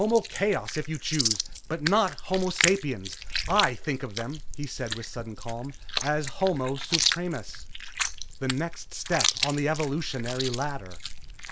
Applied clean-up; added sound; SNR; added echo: none; Chewing, mastication; 2 dB; none.